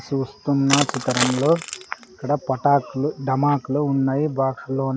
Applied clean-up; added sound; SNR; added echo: none; Crushing; 6 dB; none.